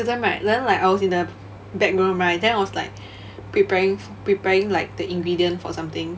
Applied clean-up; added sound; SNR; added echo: none; none; none; none.